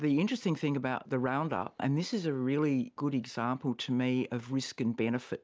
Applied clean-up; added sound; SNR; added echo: none; none; none; none.